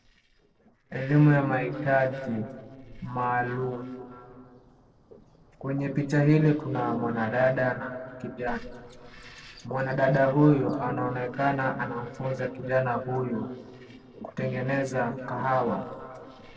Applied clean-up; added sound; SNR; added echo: neural separator model SepFormer DNS4.